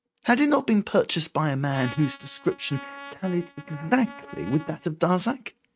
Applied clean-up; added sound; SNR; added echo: neural mask model RNNoise.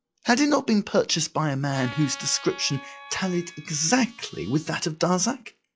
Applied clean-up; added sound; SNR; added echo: classical method log-MMSE.